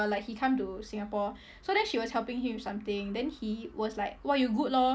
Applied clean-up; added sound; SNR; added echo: none; none; none; none.